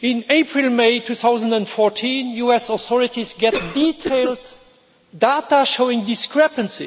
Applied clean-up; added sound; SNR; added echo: none; Cough; 11 dB; none.